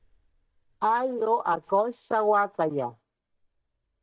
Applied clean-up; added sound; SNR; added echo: neural mask model DeepFilterNet 3.